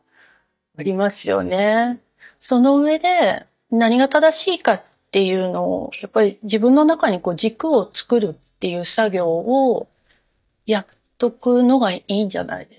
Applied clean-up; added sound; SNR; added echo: neural mask model DeepFilterNet 3.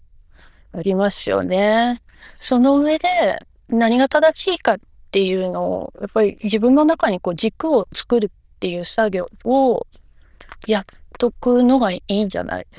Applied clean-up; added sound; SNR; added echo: neural diffusion model UNIVERSE++.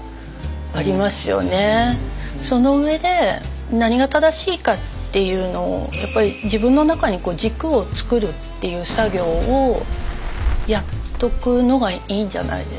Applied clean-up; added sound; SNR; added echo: none; Fireworks; 4 dB; none.